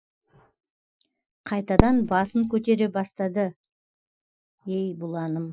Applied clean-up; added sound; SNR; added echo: classical method Wiener filter.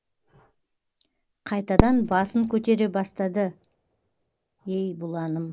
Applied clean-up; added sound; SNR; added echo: none; Fireworks; 4 dB; none.